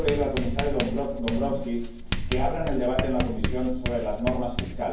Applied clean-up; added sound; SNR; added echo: none; Writing; 1 dB; reverberation time 0.9 s.